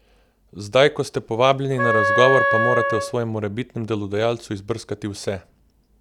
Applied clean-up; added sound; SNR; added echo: none; Wind instrument, woodwind instrument; -1 dB; none.